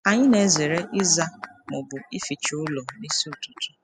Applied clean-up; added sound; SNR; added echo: classical method spectral subtraction.